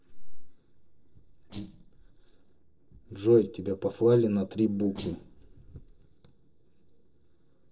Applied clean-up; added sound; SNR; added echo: neural separator model SepFormer DNS4.